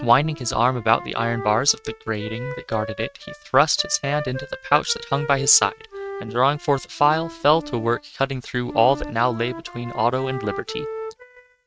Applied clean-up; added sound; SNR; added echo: neural mask model RNNoise.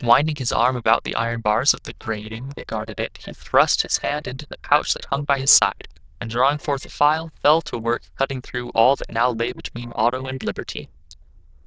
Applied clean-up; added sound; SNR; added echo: neural diffusion model UNIVERSE++.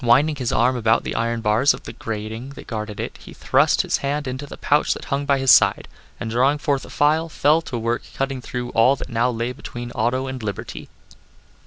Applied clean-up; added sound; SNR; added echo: none; none; none; none.